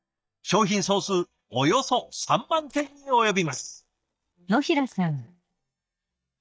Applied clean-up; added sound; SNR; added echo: neural mask model DeepFilterNet 3.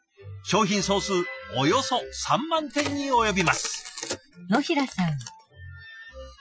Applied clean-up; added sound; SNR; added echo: classical method Wiener filter.